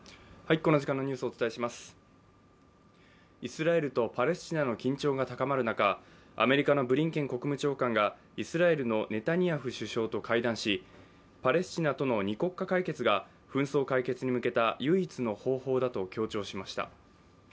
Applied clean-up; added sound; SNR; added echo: none; none; none; none.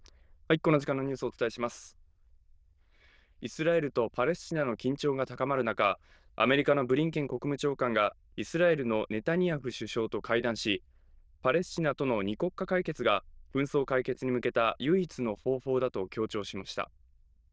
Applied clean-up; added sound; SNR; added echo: neural diffusion model UNIVERSE++.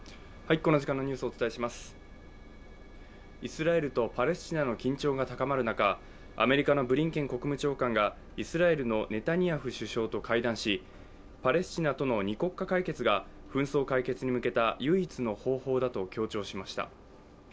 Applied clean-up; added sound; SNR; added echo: none; Engine; 19 dB; none.